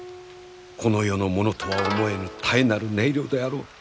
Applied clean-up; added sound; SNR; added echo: none; none; none; none.